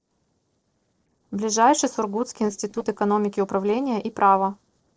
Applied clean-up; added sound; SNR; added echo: neural separator model SepFormer DNS4.